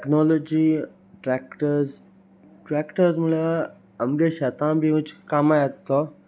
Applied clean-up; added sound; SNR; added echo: none; none; none; none.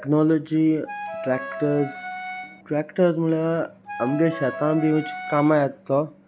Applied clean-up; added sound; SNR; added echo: none; Wind instrument, woodwind instrument; 10 dB; none.